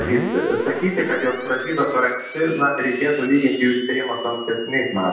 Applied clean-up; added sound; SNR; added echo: none; Screech; 11 dB; reverberation time 0.9 s.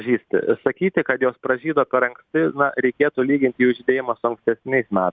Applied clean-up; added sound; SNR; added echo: none; none; none; none.